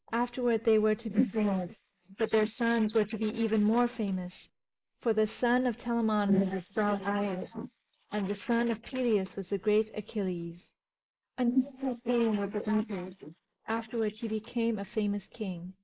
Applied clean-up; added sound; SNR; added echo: neural mask model Resemble Enhance denoiser.